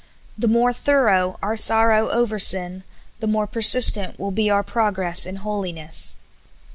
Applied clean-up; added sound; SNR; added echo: none; Wind; 18 dB; none.